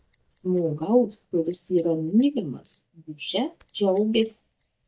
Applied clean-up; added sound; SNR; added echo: neural mask model DeepFilterNet 3.